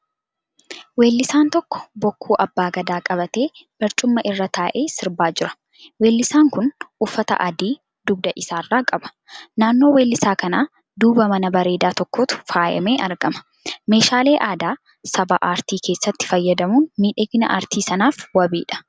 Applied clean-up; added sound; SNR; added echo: none; none; none; none.